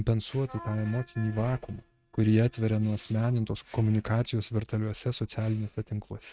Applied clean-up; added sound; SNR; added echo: neural mask model RNNoise.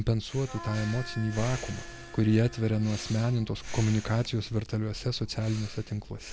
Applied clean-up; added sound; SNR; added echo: none; Breathing + Harmonica; 12 dB; none.